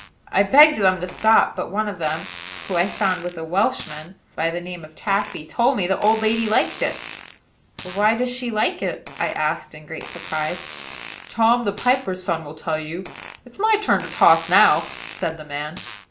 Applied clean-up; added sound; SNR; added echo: none; Fart; 17 dB; none.